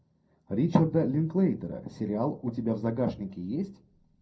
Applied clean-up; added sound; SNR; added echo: none; none; none; reverberation time 0.2 s.